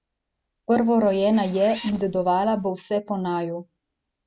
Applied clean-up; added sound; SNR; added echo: none; Zipper (clothing); 17 dB; none.